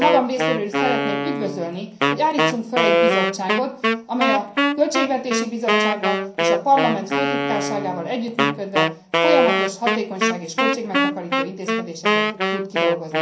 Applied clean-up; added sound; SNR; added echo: none; Wind instrument, woodwind instrument; -3 dB; reverberation time 0.6 s.